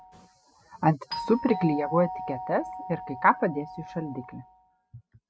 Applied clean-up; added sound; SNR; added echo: none; Doorbell; 10 dB; none.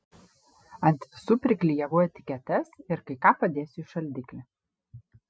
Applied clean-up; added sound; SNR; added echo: none; none; none; none.